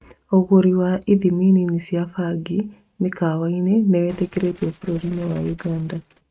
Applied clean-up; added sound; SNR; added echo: neural mask model RNNoise.